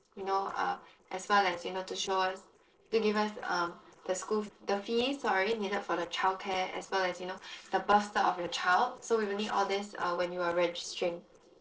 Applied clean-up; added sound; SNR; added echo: neural separator model SepFormer DNS4.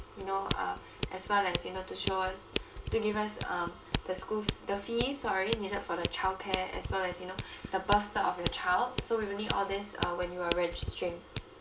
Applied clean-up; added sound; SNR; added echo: none; Scissors; 3 dB; reverberation time 0.2 s.